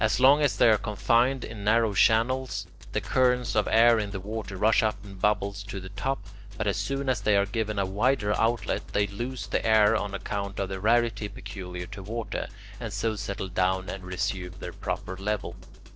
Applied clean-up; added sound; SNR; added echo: neural separator model SepFormer DNS4.